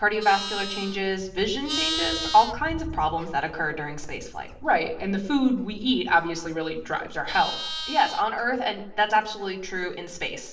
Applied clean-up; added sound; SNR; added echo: none; Livestock, farm animals, working animals; 11 dB; reverberation time 0.6 s.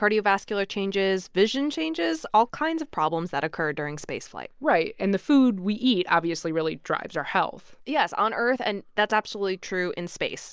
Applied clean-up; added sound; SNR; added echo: none; none; none; none.